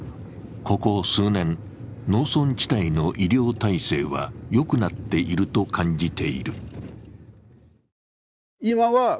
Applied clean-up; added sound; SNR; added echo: none; none; none; none.